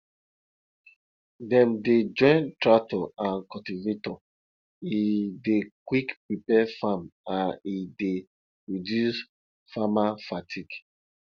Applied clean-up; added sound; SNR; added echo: none; none; none; none.